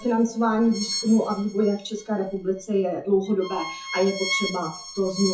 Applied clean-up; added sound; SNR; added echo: classical method WPE with log-MMSE.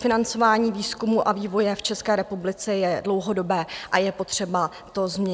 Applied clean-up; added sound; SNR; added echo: none; none; none; none.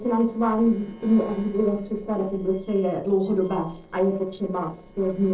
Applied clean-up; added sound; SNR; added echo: neural separator model SepFormer DNS4.